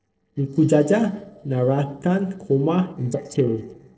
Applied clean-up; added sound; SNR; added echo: neural separator model SepFormer DNS4.